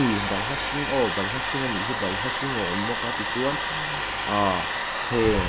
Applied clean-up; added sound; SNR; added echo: none; Domestic sounds, home sounds; 0 dB; none.